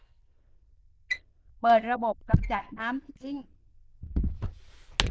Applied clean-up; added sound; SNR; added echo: neural diffusion model UNIVERSE++.